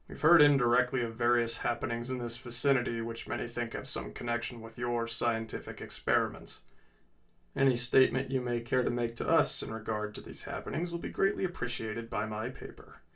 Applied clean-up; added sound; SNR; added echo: none; none; none; reverberation time 0.2 s.